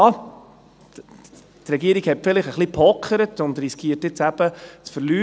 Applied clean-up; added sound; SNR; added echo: none; none; none; none.